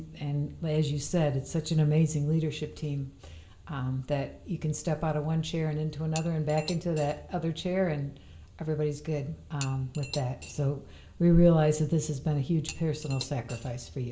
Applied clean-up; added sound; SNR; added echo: none; Cutlery, silverware / Dishes, pots, and pans; 16 dB; reverberation time 0.4 s.